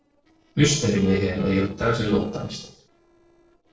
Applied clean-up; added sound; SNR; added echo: neural separator model SepFormer DNS4.